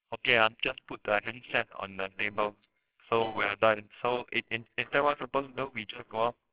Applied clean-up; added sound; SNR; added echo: neural separator model SepFormer WHAMR!.